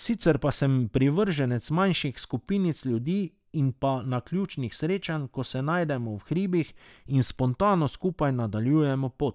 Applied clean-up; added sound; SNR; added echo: none; none; none; none.